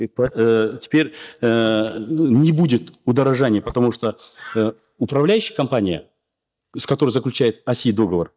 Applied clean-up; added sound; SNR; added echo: neural mask model DeepFilterNet 3.